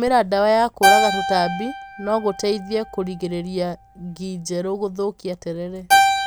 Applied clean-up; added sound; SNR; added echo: none; Keyboard (musical); 1 dB; none.